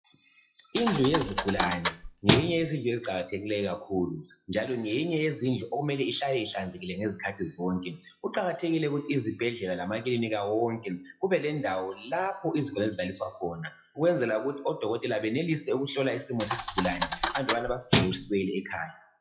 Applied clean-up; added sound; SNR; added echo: classical method WPE with log-MMSE.